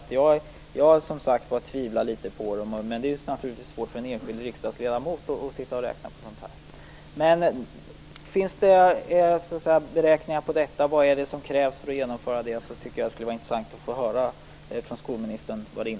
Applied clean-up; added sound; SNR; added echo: none; none; none; none.